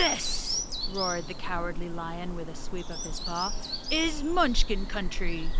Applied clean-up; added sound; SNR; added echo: none; Bird vocalization, bird call, bird song; -3 dB; none.